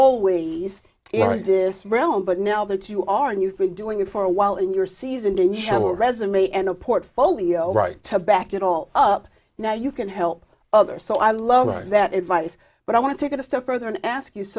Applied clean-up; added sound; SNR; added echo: none; none; none; none.